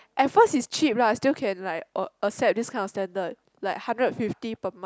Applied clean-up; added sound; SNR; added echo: none; none; none; none.